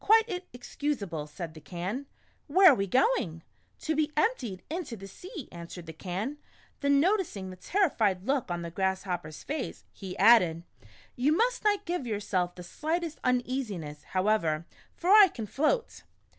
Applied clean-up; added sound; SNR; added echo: none; none; none; none.